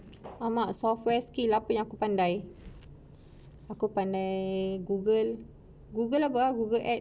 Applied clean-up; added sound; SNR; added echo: none; none; none; none.